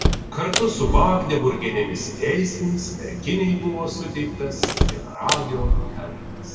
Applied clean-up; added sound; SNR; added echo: none; Slam; 1 dB; reverberation time 1.9 s.